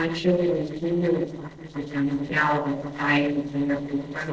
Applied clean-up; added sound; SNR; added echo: neural separator model SepFormer DNS4.